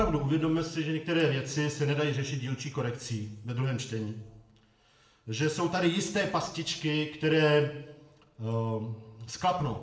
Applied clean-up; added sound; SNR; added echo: none; none; none; reverberation time 0.6 s.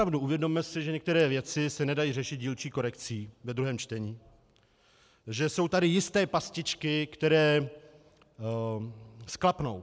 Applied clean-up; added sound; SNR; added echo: none; none; none; none.